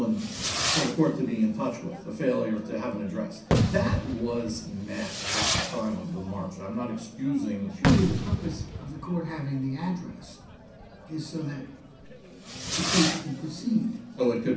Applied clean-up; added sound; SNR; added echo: none; Fireworks; 2 dB; reverberation time 0.6 s.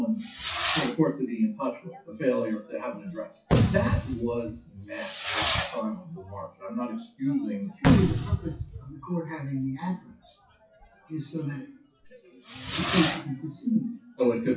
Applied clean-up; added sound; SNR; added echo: classical method WPE with log-MMSE.